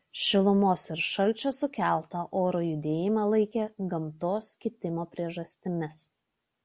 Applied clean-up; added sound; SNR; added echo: none; none; none; none.